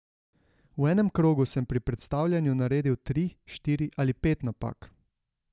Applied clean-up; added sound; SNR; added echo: none; none; none; none.